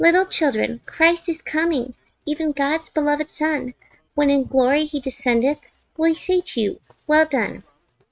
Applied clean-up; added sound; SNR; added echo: neural mask model RNNoise.